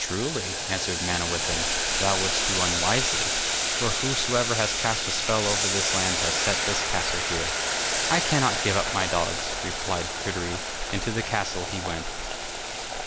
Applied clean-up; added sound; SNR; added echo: none; Boiling; -2 dB; none.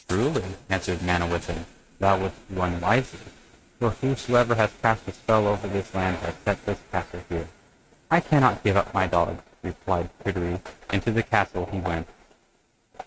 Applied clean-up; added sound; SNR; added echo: neural mask model RNNoise.